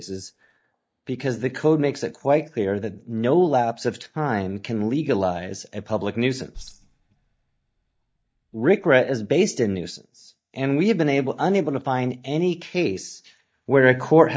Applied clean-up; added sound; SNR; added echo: neural mask model DeepFilterNet 3.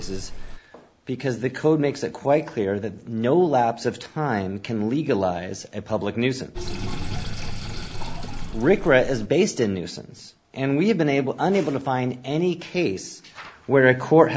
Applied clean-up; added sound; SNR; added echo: none; Sink (filling or washing); 11 dB; none.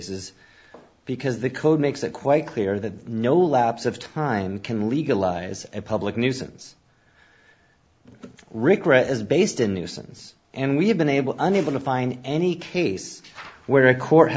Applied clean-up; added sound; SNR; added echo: none; none; none; none.